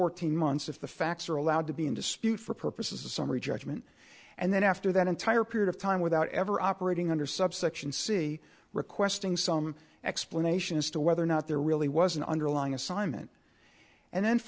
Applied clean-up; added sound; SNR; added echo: none; none; none; none.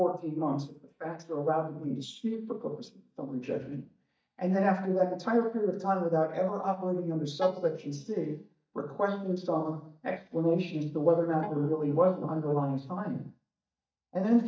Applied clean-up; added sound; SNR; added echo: neural mask model DeepFilterNet 3.